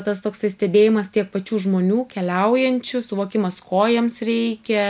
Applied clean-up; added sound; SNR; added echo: none; none; none; none.